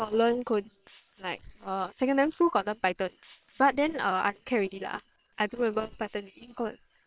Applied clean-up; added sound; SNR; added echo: neural separator model SepFormer WHAM!.